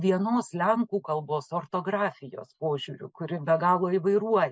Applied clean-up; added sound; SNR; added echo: none; none; none; none.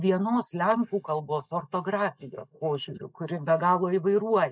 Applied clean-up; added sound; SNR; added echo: neural mask model Resemble Enhance denoiser.